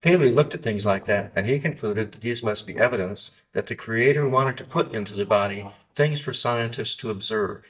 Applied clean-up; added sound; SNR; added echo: neural mask model DeepFilterNet 3.